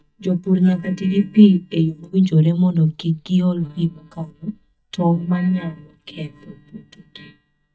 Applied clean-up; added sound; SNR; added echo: neural mask model DeepFilterNet 3.